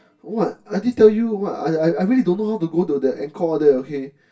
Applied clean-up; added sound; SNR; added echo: none; none; none; reverberation time 0.2 s.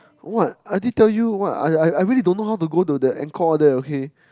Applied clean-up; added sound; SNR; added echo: none; none; none; none.